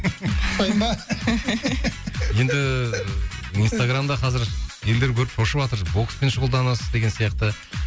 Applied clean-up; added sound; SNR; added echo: none; none; none; none.